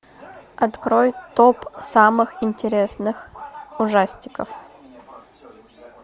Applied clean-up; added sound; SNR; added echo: none; none; none; none.